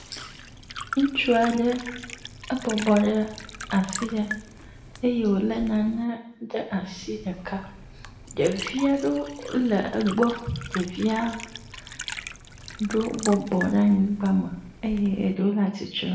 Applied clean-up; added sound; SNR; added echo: none; Liquid; 13 dB; reverberation time 0.7 s.